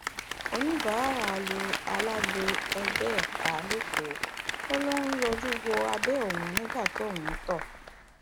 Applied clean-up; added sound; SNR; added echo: none; Applause; 0 dB; none.